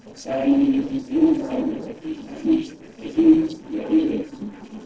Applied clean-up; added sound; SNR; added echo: neural separator model SepFormer DNS4.